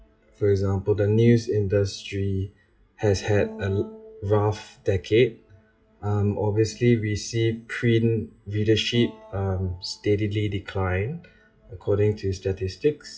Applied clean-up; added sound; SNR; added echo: classical method WPE with log-MMSE.